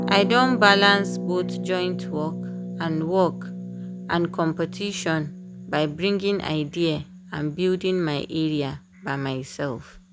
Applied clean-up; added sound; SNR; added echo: none; Harp; 8 dB; none.